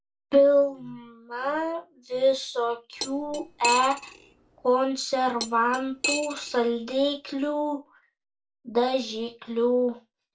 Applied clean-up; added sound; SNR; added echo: none; Cutlery, silverware; 8 dB; reverberation time 0.2 s.